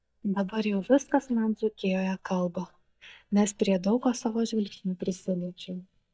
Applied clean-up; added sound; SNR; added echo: neural mask model DeepFilterNet 3.